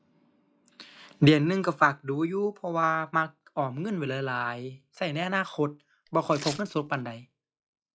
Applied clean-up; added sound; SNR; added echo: classical method log-MMSE.